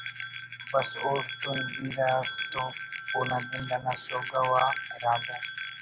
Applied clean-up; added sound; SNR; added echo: none; Bell; 2 dB; none.